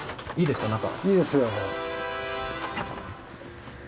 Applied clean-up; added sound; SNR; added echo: none; none; none; none.